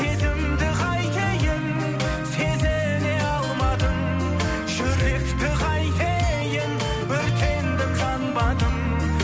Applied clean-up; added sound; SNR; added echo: none; none; none; none.